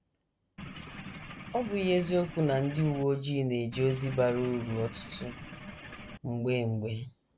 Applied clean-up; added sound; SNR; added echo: none; Engine / Boat, Water vehicle; 12 dB; none.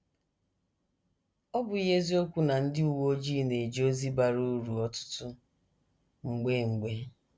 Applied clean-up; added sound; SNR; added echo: none; none; none; none.